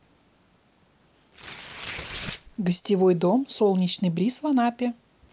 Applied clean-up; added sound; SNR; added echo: none; Tearing; 17 dB; none.